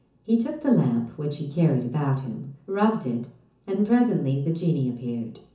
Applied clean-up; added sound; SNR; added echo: none; none; none; reverberation time 0.6 s.